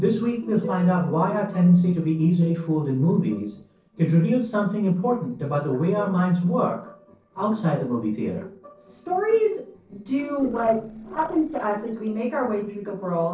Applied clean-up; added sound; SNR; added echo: neural separator model SepFormer DNS4.